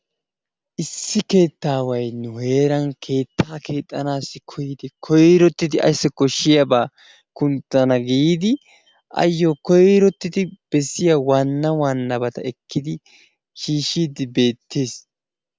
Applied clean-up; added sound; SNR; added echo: none; none; none; none.